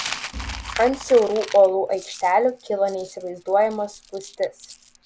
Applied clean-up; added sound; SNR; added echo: none; Thump, thud + Coin (dropping); 14 dB; none.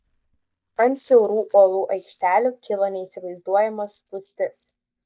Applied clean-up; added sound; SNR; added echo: neural mask model DeepFilterNet 3.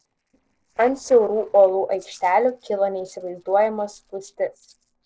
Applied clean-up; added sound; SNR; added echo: neural separator model SepFormer DNS4.